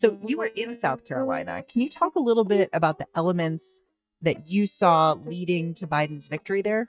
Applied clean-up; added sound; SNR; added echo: neural mask model DeepFilterNet 3.